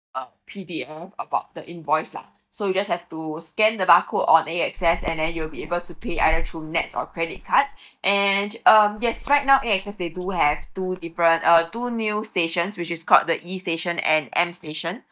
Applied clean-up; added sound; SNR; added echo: neural mask model DeepFilterNet 3.